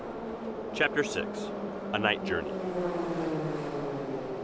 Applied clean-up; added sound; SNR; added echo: none; Subway, metro, underground; -2 dB; none.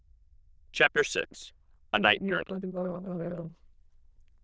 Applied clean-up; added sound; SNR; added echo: neural diffusion model UNIVERSE++.